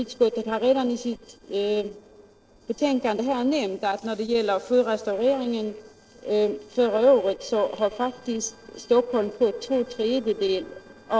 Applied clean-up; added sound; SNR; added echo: neural separator model SepFormer DNS4.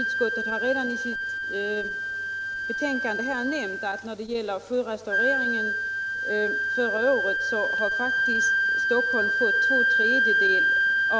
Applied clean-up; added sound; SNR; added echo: none; Wind instrument, woodwind instrument; -5 dB; none.